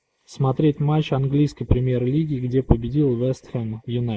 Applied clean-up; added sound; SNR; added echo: neural mask model Resemble Enhance denoiser.